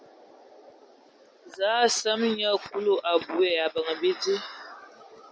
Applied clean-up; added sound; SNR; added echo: none; none; none; none.